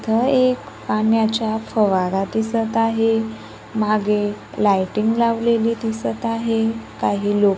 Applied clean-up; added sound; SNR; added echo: none; none; none; none.